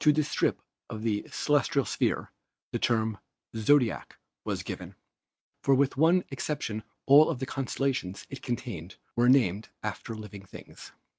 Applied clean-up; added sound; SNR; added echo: none; none; none; none.